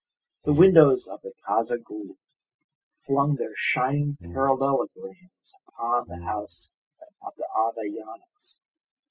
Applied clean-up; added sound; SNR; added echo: classical method spectral subtraction.